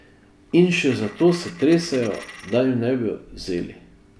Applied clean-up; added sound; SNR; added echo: none; Coin (dropping); 19 dB; none.